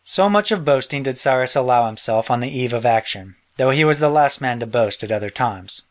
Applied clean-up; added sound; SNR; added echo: none; none; none; none.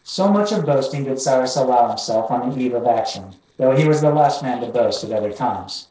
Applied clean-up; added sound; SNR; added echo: neural separator model SepFormer DNS4.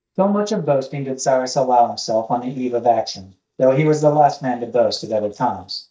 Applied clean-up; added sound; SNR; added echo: neural mask model DeepFilterNet 3.